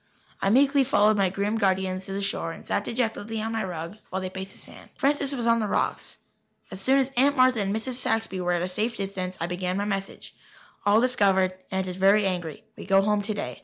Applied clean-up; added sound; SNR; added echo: none; none; none; none.